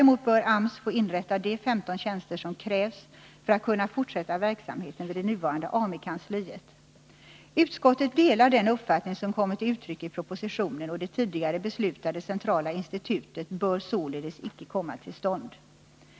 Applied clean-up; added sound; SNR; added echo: none; none; none; none.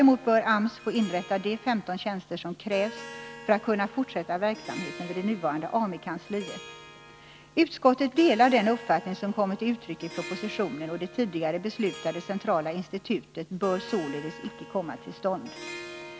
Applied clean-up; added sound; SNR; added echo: none; Harp; 16 dB; none.